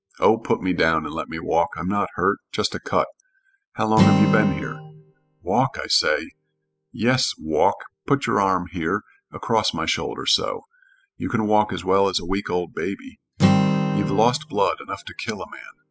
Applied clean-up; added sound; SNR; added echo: classical method spectral subtraction.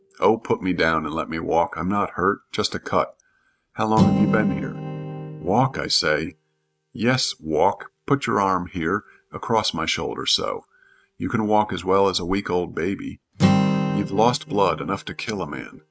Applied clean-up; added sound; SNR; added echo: neural mask model RNNoise.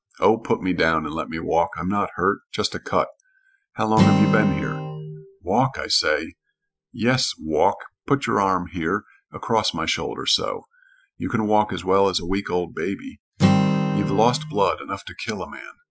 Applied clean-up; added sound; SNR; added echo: classical method Wiener filter.